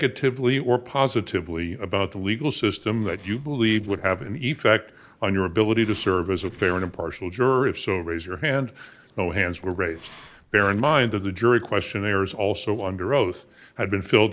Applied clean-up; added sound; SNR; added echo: neural separator model SepFormer DNS4.